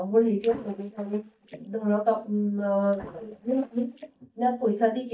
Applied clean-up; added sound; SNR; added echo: neural mask model DeepFilterNet 3.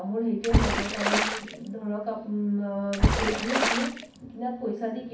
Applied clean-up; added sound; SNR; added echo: none; Water / Splash, splatter; -3 dB; reverberation time 0.6 s.